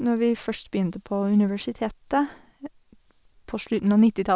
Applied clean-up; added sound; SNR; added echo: none; none; none; none.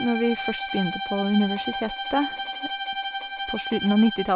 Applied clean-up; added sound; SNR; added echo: none; Bowed string instrument; 6 dB; none.